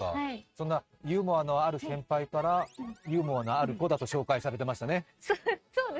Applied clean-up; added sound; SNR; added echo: neural mask model RNNoise.